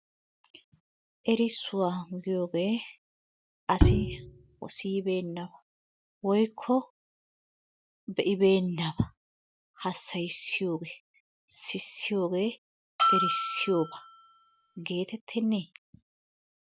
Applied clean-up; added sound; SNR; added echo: none; Bell + Bowed string instrument; -3 dB; none.